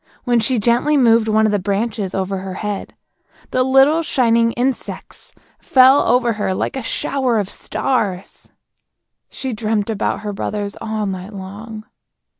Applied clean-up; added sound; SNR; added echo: none; none; none; none.